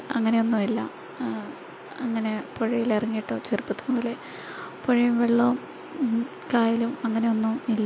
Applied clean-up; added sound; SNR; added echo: none; none; none; none.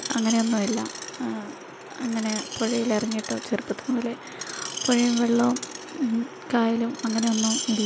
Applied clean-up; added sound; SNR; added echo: none; Screech; 10 dB; none.